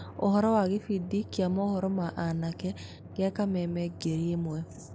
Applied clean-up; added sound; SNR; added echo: none; Drum; 16 dB; none.